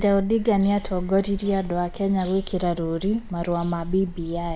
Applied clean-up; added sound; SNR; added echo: none; Bird vocalization, bird call, bird song; 11 dB; none.